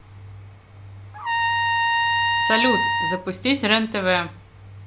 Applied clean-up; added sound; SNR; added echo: none; Trumpet; -4 dB; none.